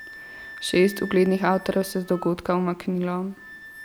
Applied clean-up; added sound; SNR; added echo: none; Wind instrument, woodwind instrument; 18 dB; none.